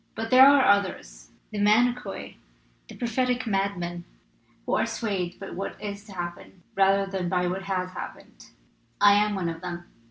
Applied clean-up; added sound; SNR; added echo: none; none; none; none.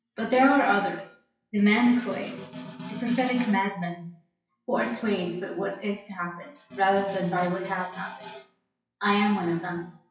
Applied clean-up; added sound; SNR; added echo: classical method WPE with log-MMSE.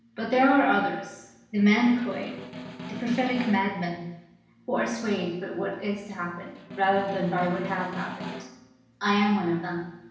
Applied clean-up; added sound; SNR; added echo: none; Snare drum; 13 dB; reverberation time 0.8 s.